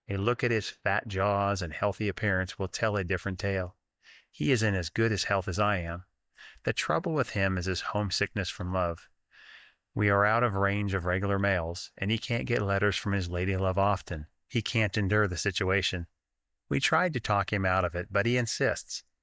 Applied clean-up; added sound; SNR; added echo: neural mask model DeepFilterNet 3.